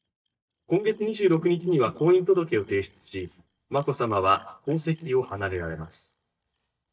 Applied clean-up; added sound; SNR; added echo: neural mask model DeepFilterNet 3.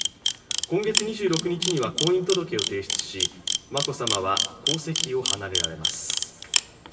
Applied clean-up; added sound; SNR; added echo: none; Camera; 0 dB; reverberation time 1.4 s.